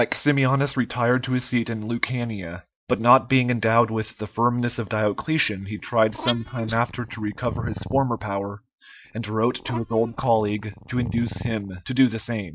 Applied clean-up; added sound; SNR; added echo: neural mask model DeepFilterNet 3.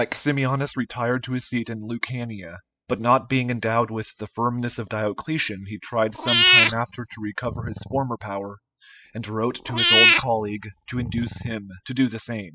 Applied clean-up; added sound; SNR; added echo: classical method spectral subtraction.